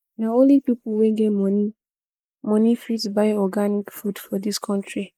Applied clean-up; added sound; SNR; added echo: neural mask model Resemble Enhance denoiser.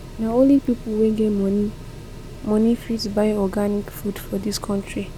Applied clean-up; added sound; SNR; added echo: none; Mechanical fan; 14 dB; none.